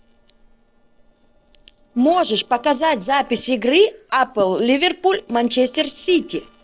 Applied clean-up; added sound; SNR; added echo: neural separator model SepFormer DNS4.